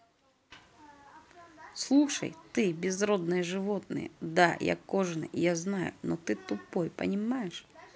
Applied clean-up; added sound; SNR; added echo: none; none; none; none.